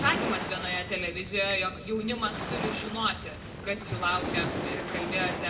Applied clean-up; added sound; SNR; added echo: none; Waves, surf; 3 dB; reverberation time 0.2 s.